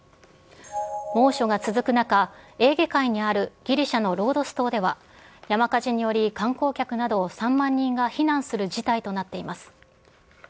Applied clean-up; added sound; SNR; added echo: none; none; none; none.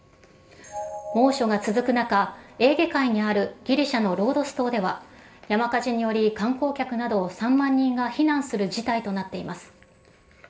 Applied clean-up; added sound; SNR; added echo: none; none; none; reverberation time 1.5 s.